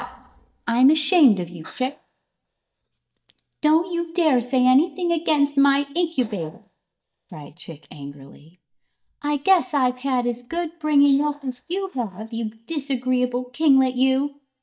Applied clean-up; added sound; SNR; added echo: neural mask model DeepFilterNet 3.